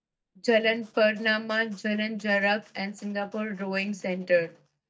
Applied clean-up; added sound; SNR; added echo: neural mask model DeepFilterNet 3.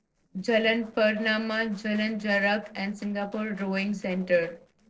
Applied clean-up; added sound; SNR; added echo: neural separator model SepFormer DNS4.